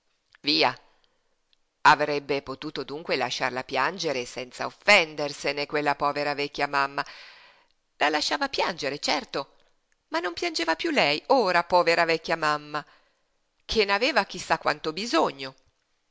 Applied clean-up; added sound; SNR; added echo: none; none; none; none.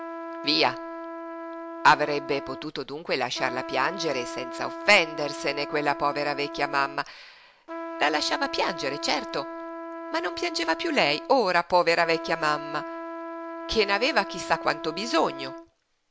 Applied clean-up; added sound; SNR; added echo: none; Trumpet; 10 dB; none.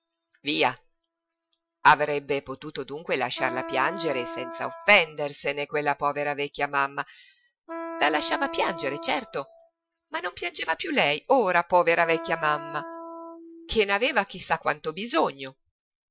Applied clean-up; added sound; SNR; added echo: classical method Wiener filter.